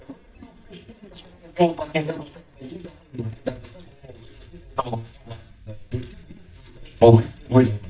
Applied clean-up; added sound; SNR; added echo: neural mask model DeepFilterNet 3.